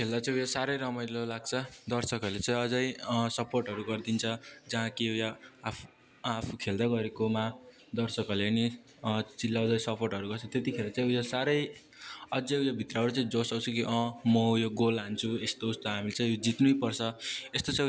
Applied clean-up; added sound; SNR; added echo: none; none; none; none.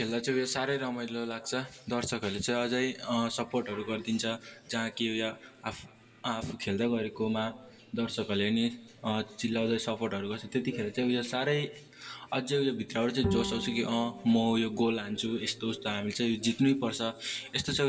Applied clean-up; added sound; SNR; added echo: none; Bowed string instrument; 8 dB; reverberation time 1.9 s.